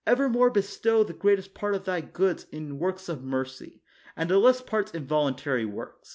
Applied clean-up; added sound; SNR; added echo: none; none; none; none.